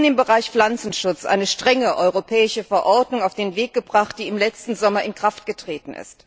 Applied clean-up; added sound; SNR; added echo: none; none; none; none.